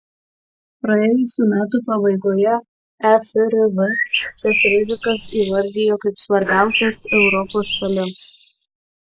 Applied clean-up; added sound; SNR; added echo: neural mask model Resemble Enhance denoiser.